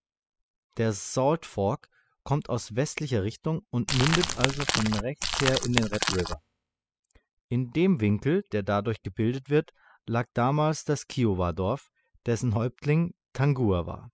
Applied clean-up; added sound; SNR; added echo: classical method spectral subtraction.